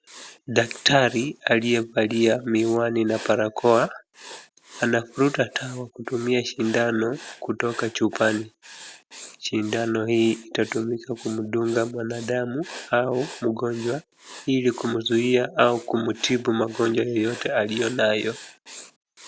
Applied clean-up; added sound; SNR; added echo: none; Writing; 20 dB; none.